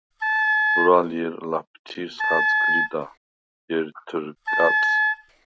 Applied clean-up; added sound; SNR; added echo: none; Wind instrument, woodwind instrument; -5 dB; none.